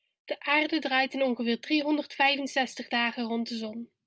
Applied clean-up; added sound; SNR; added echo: none; none; none; none.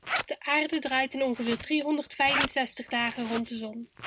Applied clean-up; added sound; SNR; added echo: none; Zipper (clothing); 6 dB; none.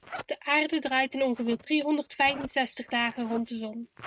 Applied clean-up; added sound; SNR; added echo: neural mask model RNNoise.